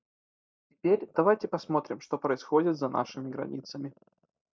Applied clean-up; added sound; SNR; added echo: neural mask model DeepFilterNet 3.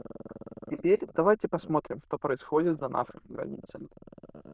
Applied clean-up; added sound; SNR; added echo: neural diffusion model UNIVERSE++.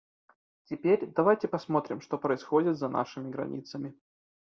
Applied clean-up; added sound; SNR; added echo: none; none; none; none.